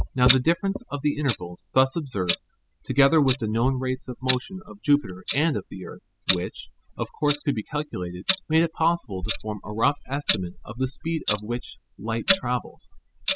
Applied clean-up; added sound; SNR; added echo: classical method spectral subtraction.